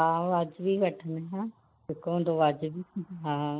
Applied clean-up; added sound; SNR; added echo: neural mask model Resemble Enhance denoiser.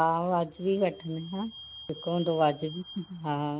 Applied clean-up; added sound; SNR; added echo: none; Squeak / Vehicle; 19 dB; none.